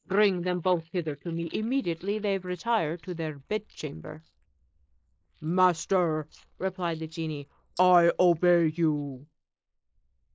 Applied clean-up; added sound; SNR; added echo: neural mask model Resemble Enhance denoiser.